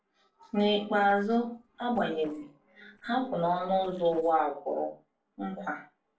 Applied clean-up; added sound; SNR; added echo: neural separator model SepFormer DNS4.